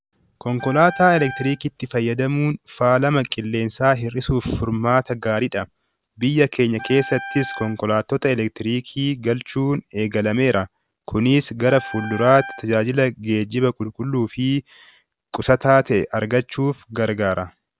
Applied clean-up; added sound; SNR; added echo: none; Wind instrument, woodwind instrument; 15 dB; none.